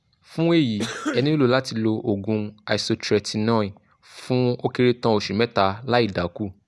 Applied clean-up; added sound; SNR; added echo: none; Cough; 10 dB; none.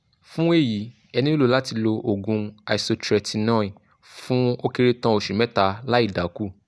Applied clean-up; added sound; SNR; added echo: none; none; none; none.